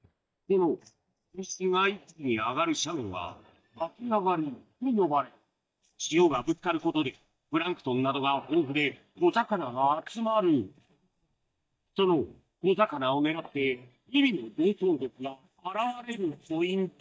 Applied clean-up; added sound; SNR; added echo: neural mask model DeepFilterNet 3.